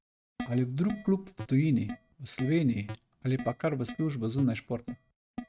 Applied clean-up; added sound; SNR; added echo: neural mask model RNNoise.